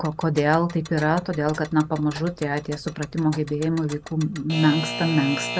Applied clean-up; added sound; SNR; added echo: none; Alarm / Clock; 12 dB; none.